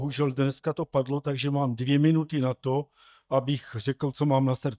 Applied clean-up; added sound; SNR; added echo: neural mask model DeepFilterNet 3.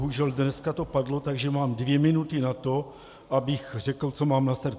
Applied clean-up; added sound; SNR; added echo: none; none; none; none.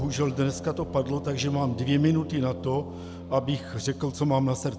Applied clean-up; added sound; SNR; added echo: none; Brass instrument; 12 dB; none.